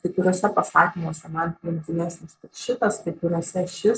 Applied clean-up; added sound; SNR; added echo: neural mask model Resemble Enhance denoiser.